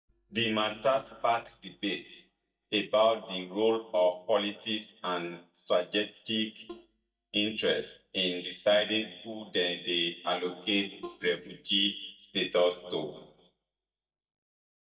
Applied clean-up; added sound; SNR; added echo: neural mask model DeepFilterNet 3.